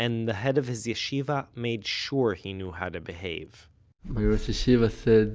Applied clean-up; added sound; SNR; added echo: none; none; none; none.